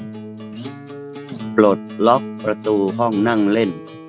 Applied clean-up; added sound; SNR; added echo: none; Acoustic guitar; 11 dB; none.